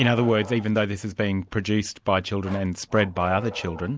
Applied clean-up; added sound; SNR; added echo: none; Bark; 18 dB; none.